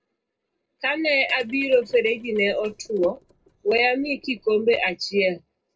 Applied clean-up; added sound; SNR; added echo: neural separator model SepFormer DNS4.